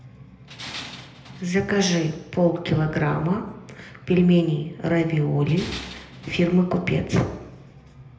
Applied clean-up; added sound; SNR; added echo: none; Tools; 15 dB; reverberation time 0.8 s.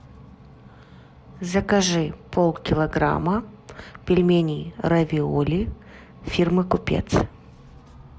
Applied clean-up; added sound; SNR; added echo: none; none; none; none.